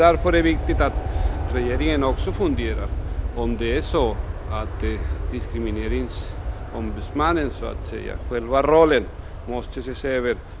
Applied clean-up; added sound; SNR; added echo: none; Aircraft; 3 dB; none.